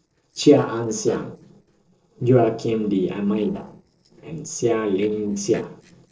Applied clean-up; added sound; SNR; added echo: neural separator model SepFormer DNS4.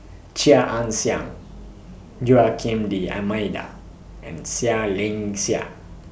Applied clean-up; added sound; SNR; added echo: none; none; none; none.